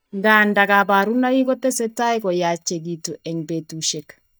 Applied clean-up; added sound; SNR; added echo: neural mask model DeepFilterNet 3.